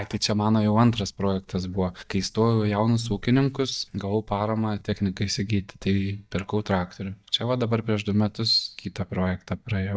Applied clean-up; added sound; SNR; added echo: neural mask model DeepFilterNet 3.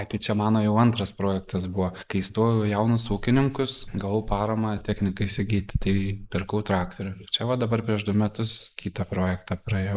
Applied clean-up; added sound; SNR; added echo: neural mask model Resemble Enhance denoiser.